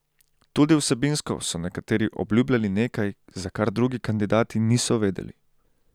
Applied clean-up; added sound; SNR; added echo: none; none; none; none.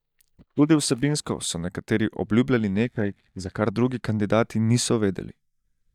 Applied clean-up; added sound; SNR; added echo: neural mask model DeepFilterNet 3.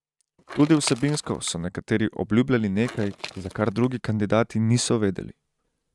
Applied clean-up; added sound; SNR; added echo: neural mask model RNNoise.